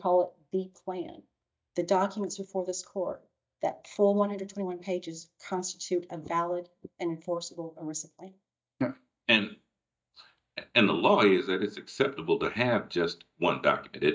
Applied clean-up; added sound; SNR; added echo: neural mask model DeepFilterNet 3.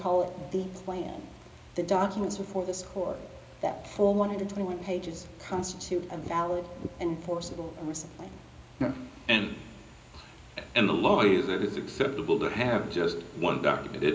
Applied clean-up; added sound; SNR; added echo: none; Fireworks / Ocean; 19 dB; reverberation time 0.5 s.